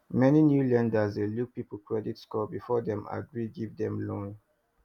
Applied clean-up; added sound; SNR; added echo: none; none; none; none.